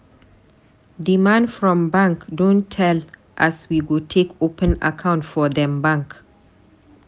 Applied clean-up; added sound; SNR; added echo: none; none; none; none.